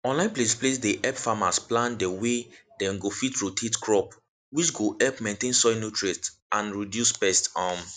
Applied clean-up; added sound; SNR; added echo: none; none; none; none.